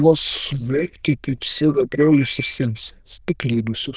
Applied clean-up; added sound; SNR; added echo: neural diffusion model UNIVERSE++.